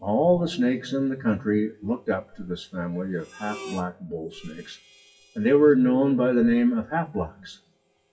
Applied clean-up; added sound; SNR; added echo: classical method WPE with log-MMSE.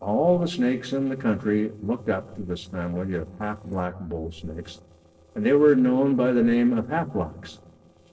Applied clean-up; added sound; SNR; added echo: neural separator model SepFormer DNS4.